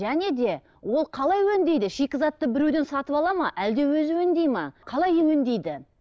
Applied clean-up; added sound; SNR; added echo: none; none; none; none.